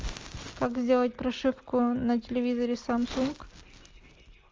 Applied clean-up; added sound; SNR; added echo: none; none; none; none.